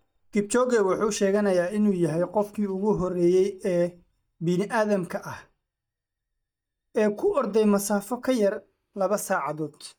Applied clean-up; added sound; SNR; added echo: neural mask model DeepFilterNet 3.